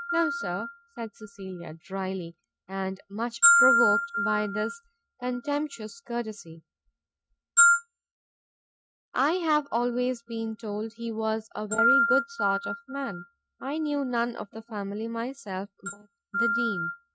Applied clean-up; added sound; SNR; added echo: neural mask model RNNoise.